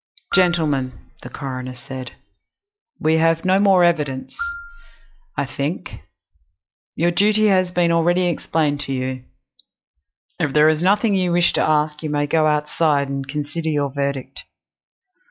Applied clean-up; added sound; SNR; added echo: classical method log-MMSE.